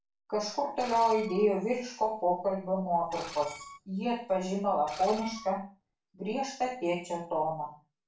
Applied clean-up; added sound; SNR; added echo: none; Screech; 16 dB; reverberation time 0.3 s.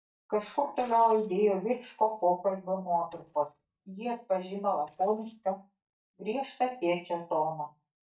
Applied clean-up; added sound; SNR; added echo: neural mask model DeepFilterNet 3.